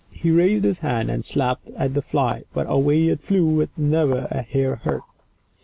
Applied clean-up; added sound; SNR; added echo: none; none; none; none.